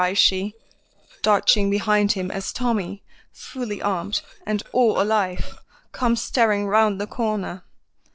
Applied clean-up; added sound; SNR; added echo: neural separator model SepFormer DNS4.